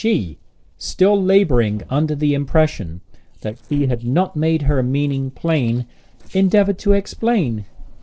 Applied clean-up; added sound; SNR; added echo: neural separator model SepFormer DNS4.